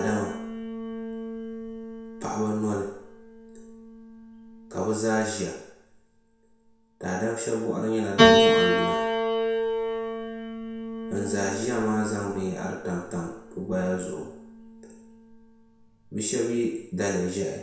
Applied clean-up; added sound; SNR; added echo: none; Piano; -1 dB; reverberation time 0.7 s.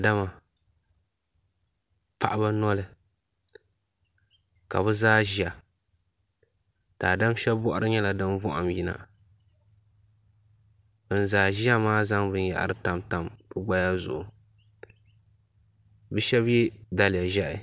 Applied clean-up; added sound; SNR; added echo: none; none; none; none.